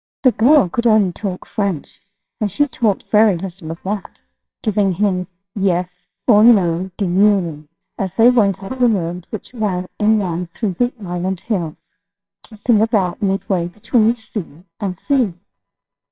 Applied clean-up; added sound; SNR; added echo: neural separator model SepFormer WHAMR!.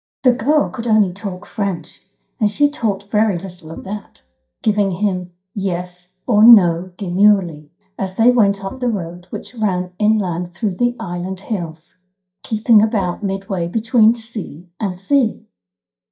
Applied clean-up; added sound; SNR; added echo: neural mask model DeepFilterNet 3.